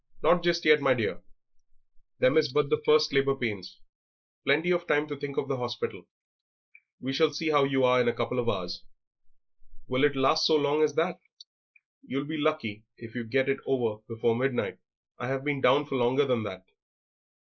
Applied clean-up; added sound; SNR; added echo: neural mask model Resemble Enhance denoiser.